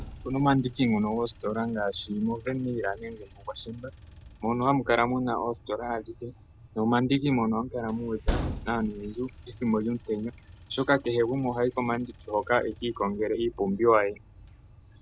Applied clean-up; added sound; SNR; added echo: none; Train; 13 dB; none.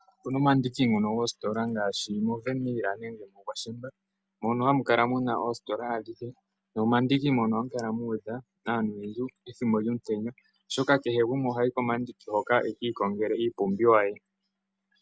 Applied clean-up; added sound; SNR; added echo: none; none; none; none.